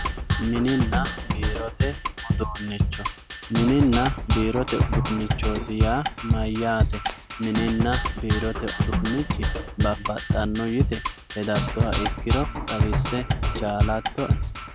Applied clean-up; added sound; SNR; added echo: none; Percussion; -2 dB; none.